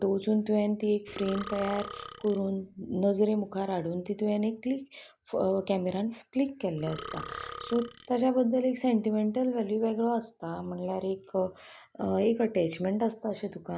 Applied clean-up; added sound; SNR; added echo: none; Burping, eructation; 13 dB; none.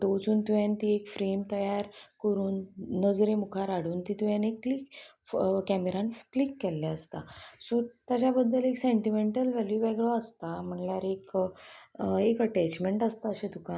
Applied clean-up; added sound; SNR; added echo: none; none; none; none.